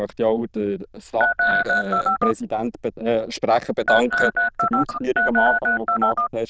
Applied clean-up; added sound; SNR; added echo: neural diffusion model UNIVERSE++.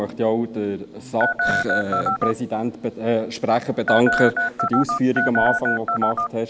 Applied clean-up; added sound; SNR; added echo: none; Telephone; 0 dB; none.